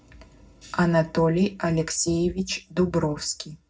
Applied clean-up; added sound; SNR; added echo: none; none; none; reverberation time 0.4 s.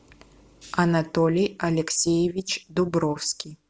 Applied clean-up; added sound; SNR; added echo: none; none; none; none.